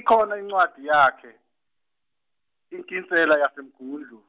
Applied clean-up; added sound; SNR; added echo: none; none; none; none.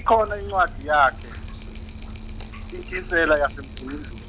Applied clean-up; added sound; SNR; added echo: none; Drip; 11 dB; none.